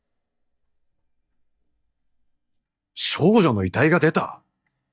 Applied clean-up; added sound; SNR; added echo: neural mask model DeepFilterNet 3.